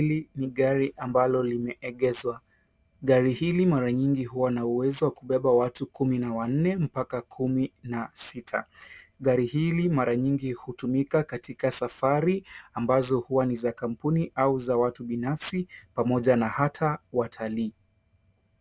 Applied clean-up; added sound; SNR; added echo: none; none; none; none.